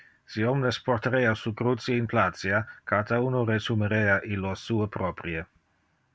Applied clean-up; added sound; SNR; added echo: none; none; none; none.